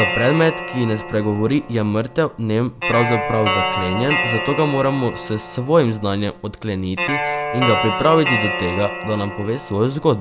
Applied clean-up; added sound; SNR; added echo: none; Guitar; 5 dB; none.